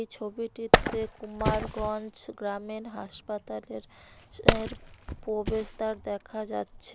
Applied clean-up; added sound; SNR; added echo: none; Wood; -3 dB; none.